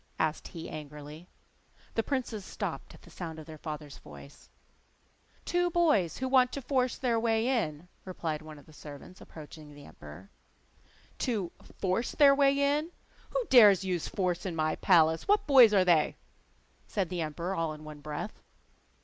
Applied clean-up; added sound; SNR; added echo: none; none; none; none.